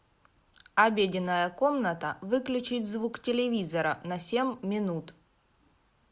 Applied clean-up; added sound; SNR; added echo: none; none; none; none.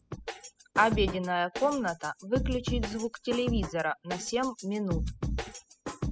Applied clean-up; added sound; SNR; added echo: classical method spectral subtraction.